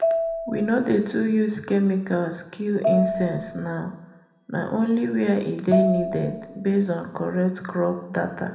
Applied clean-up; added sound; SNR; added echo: none; Marimba, xylophone; 6 dB; reverberation time 0.7 s.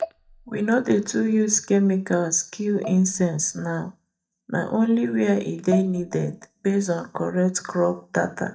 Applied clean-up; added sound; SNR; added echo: neural mask model DeepFilterNet 3.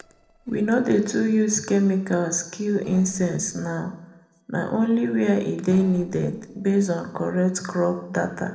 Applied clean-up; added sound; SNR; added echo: neural separator model SepFormer DNS4.